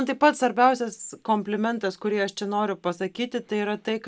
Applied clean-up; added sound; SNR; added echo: none; none; none; none.